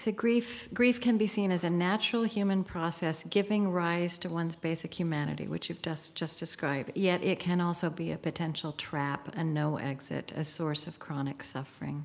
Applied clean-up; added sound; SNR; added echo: none; none; none; none.